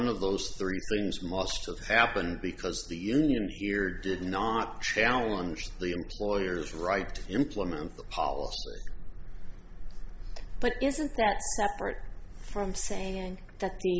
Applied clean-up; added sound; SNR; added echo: none; none; none; none.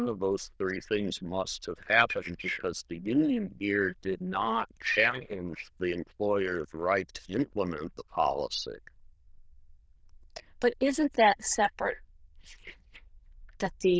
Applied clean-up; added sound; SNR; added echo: neural diffusion model UNIVERSE++.